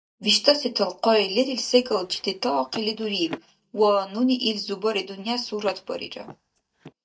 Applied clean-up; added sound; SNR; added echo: neural mask model DeepFilterNet 3.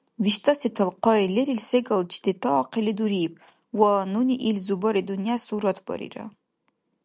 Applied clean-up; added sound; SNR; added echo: none; none; none; none.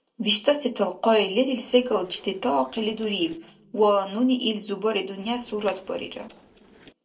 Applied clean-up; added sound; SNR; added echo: neural separator model SepFormer DNS4.